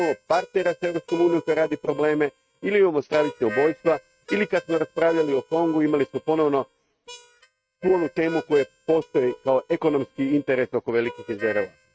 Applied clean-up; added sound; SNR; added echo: neural mask model RNNoise.